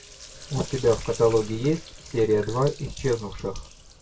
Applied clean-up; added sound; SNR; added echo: none; Sink (filling or washing); 17 dB; reverberation time 0.1 s.